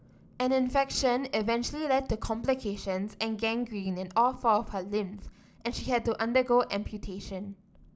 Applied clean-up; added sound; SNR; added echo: none; none; none; none.